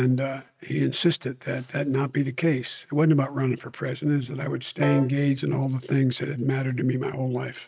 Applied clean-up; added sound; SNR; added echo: neural mask model RNNoise.